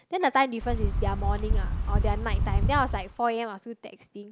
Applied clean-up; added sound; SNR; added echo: none; Wind; -4 dB; none.